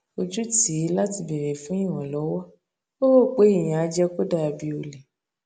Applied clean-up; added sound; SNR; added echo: none; none; none; none.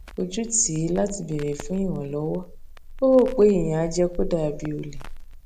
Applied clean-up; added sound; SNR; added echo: none; Crackle; 11 dB; none.